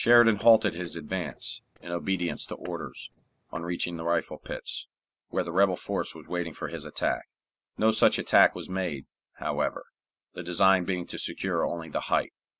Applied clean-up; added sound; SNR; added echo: neural separator model SepFormer DNS4.